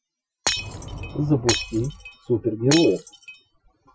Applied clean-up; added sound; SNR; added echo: classical method Wiener filter.